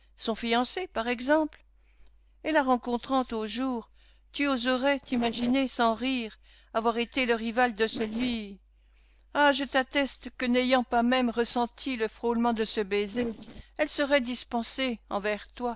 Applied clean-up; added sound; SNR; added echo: neural separator model SepFormer DNS4.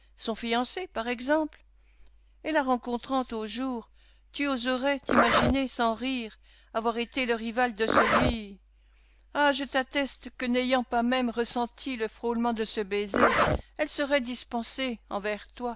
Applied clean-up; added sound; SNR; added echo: none; Zipper (clothing); -1 dB; none.